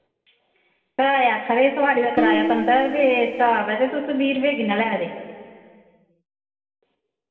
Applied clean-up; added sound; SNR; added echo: none; Guitar; 3 dB; reverberation time 2.3 s.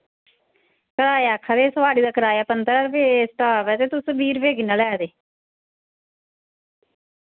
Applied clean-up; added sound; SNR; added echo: none; none; none; none.